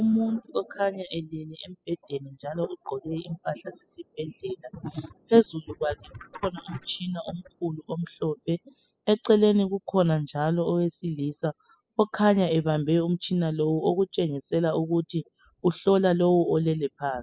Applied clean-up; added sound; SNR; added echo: classical method spectral subtraction.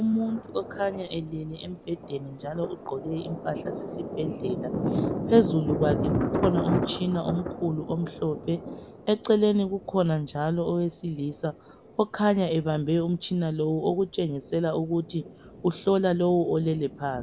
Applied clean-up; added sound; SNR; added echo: none; Thunder; 7 dB; none.